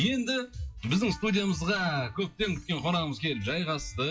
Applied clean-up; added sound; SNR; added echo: classical method WPE with log-MMSE.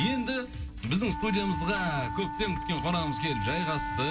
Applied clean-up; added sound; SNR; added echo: none; Wind instrument, woodwind instrument; 6 dB; reverberation time 1.9 s.